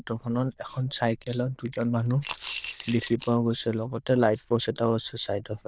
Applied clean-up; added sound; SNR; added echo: neural diffusion model UNIVERSE++.